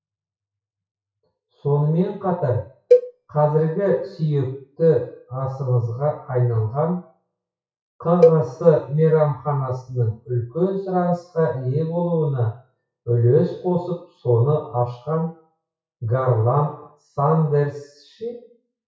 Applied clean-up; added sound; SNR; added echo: classical method WPE with log-MMSE.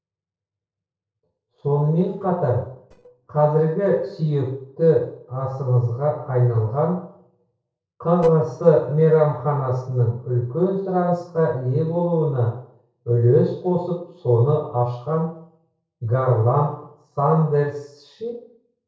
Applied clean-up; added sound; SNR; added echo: neural separator model SepFormer DNS4.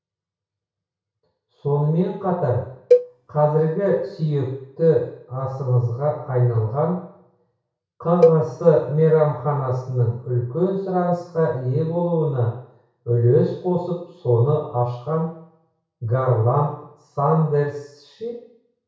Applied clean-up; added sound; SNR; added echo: none; Cowbell; 2 dB; reverberation time 0.6 s.